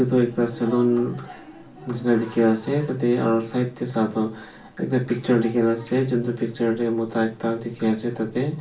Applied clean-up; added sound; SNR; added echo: none; none; none; reverberation time 0.3 s.